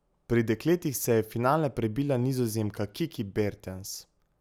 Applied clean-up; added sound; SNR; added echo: none; none; none; none.